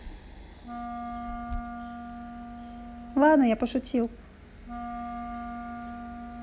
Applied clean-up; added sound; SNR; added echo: none; Wind instrument, woodwind instrument; 9 dB; none.